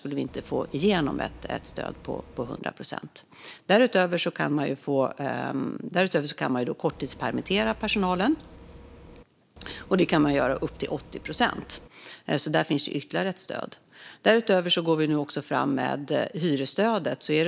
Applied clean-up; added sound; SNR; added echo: none; Bus; 19 dB; none.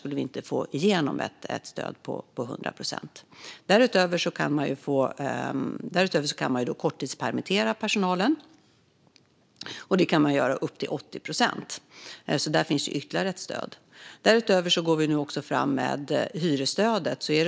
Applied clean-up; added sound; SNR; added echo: none; none; none; none.